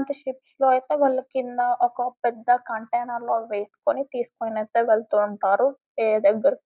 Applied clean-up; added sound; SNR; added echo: none; none; none; none.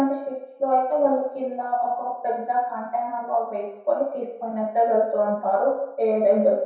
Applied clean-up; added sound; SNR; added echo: none; none; none; reverberation time 0.7 s.